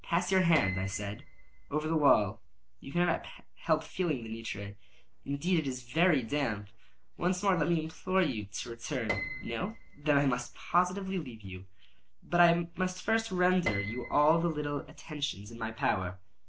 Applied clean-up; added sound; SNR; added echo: none; Piano; 11 dB; none.